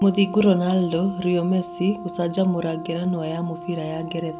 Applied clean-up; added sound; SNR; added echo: none; Brass instrument; 14 dB; none.